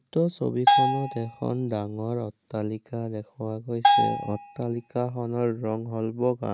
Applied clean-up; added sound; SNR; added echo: none; Bell; -3 dB; none.